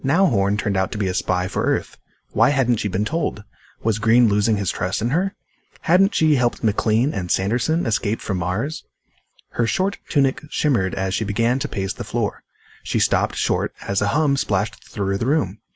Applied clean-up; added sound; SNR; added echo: none; none; none; none.